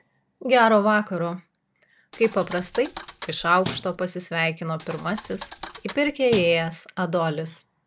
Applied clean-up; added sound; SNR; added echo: none; Thump, thud; 12 dB; none.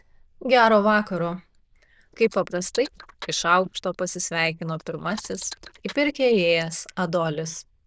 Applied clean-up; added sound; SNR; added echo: neural diffusion model UNIVERSE++.